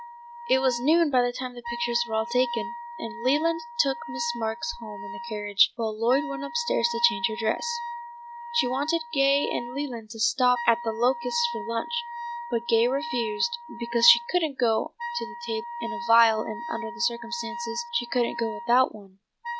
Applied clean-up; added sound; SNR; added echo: none; Wind instrument, woodwind instrument; 10 dB; none.